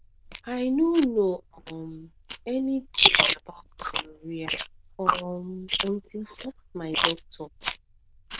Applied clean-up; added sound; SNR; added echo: neural diffusion model UNIVERSE++.